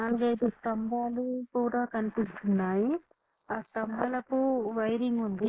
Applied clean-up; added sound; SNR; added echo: neural mask model Resemble Enhance denoiser.